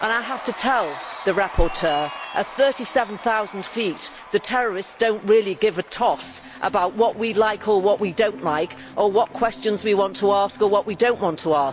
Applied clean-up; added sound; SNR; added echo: none; Cheering; 16 dB; none.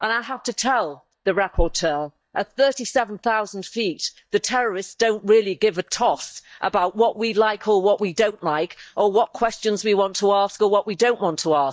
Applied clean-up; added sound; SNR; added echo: neural mask model DeepFilterNet 3.